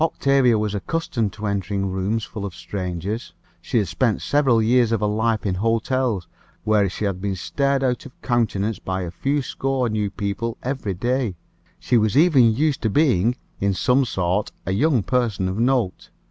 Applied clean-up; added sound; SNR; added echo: none; none; none; none.